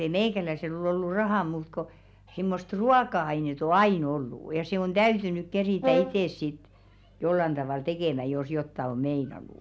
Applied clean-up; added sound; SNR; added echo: none; Brass instrument; 4 dB; none.